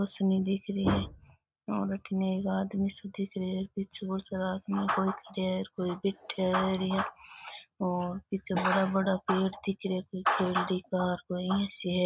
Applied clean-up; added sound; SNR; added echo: none; none; none; none.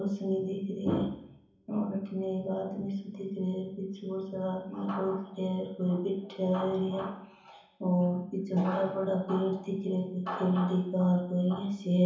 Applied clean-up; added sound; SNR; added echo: none; none; none; reverberation time 0.7 s.